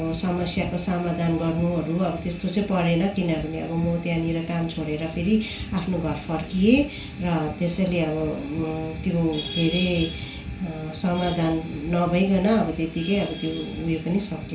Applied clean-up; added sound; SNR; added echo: none; none; none; reverberation time 0.3 s.